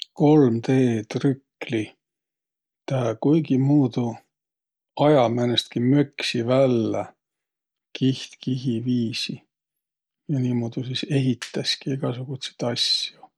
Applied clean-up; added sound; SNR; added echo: none; none; none; none.